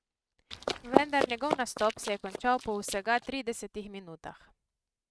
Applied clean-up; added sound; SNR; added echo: neural mask model RNNoise.